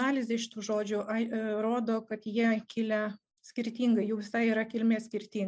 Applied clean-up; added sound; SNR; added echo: none; none; none; none.